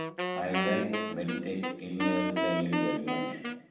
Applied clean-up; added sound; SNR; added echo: none; Wind instrument, woodwind instrument; 0 dB; reverberation time 1.2 s.